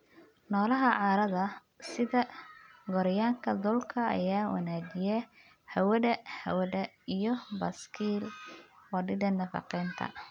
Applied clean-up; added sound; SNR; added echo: none; none; none; none.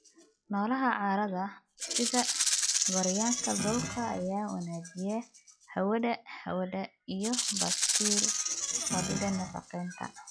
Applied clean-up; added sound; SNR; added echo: classical method log-MMSE.